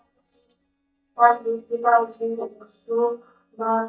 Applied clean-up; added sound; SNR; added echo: neural mask model DeepFilterNet 3.